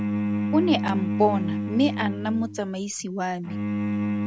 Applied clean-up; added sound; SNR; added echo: none; Bowed string instrument; 1 dB; none.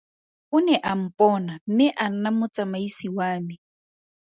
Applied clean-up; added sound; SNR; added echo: none; none; none; none.